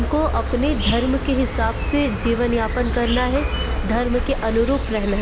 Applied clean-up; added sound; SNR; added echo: none; Insect; 2 dB; none.